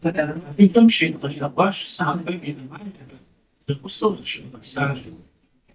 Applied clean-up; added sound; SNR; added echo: neural mask model DeepFilterNet 3.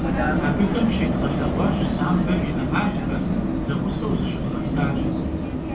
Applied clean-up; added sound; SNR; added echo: none; Vehicle; -4 dB; reverberation time 0.4 s.